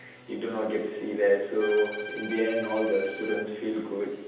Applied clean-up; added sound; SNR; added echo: none; Bowed string instrument; 12 dB; reverberation time 0.9 s.